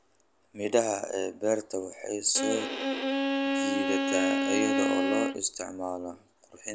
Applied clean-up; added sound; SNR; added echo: none; Bowed string instrument; -3 dB; none.